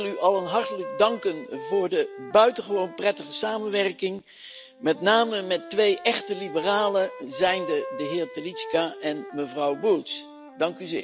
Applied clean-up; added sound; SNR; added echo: none; Wind instrument, woodwind instrument; 13 dB; none.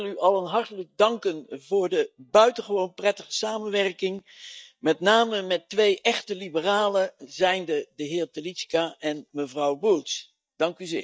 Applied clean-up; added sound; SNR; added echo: neural mask model DeepFilterNet 3.